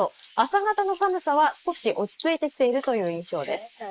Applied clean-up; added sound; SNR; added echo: neural mask model Resemble Enhance denoiser.